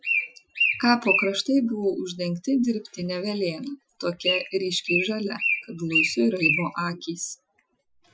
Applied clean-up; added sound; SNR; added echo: classical method Wiener filter.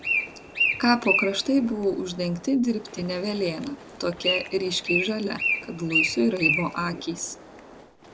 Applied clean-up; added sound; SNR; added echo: none; Bird; 3 dB; none.